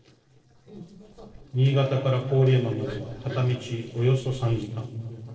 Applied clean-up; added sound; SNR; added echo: neural separator model SepFormer DNS4.